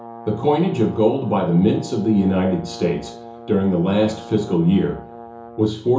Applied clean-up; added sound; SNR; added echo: none; Brass instrument; 17 dB; reverberation time 0.7 s.